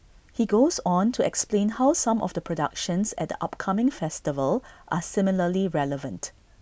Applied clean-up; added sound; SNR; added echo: none; none; none; none.